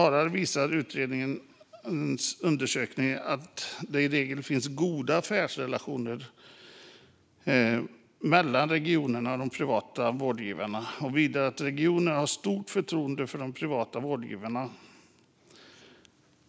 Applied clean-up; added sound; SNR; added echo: none; none; none; none.